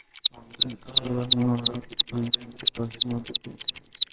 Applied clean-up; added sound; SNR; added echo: neural separator model SepFormer WHAMR!.